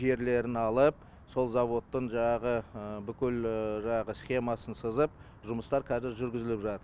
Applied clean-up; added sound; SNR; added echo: none; none; none; none.